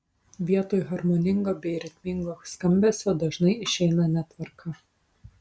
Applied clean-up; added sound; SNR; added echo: none; none; none; none.